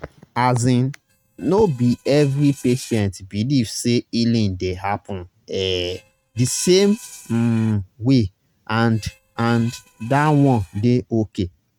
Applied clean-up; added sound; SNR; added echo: neural mask model RNNoise.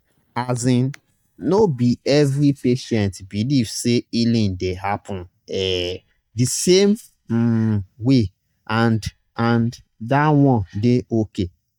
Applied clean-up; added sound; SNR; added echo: neural mask model DeepFilterNet 3.